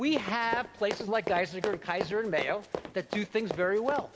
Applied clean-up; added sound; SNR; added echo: none; Run; 8 dB; none.